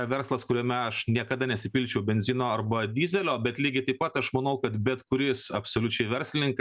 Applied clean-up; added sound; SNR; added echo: none; none; none; none.